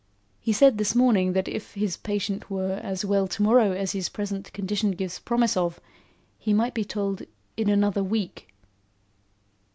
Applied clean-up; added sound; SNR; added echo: none; none; none; none.